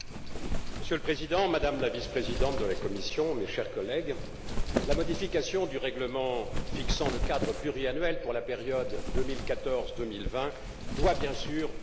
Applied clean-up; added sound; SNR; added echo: none; Wind; 1 dB; none.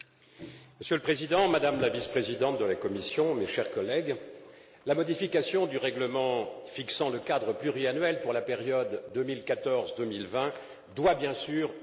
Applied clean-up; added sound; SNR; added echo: none; none; none; none.